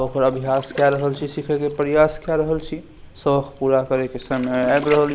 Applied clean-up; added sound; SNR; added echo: none; Waves, surf; 16 dB; none.